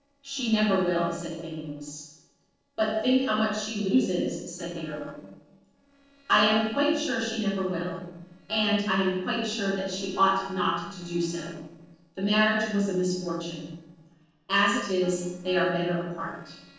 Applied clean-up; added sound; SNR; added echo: neural separator model SepFormer DNS4.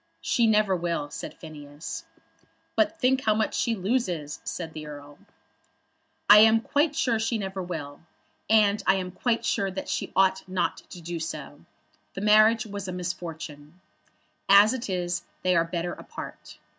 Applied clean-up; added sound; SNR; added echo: none; none; none; none.